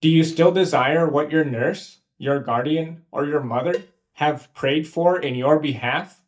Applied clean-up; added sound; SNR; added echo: neural mask model DeepFilterNet 3.